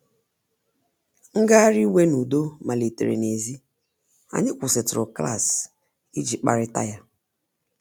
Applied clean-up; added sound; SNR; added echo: none; none; none; none.